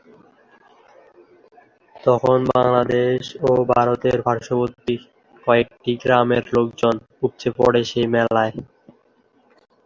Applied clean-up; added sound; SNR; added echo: none; none; none; none.